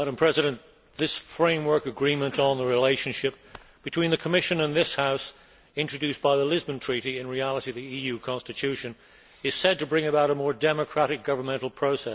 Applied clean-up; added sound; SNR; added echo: none; none; none; none.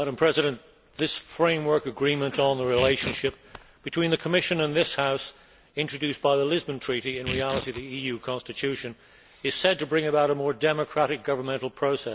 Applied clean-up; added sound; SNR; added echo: none; Tearing; 13 dB; none.